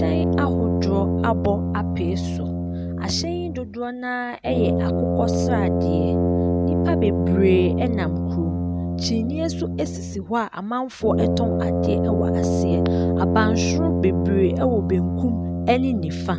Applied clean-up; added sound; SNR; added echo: none; Brass instrument; -4 dB; none.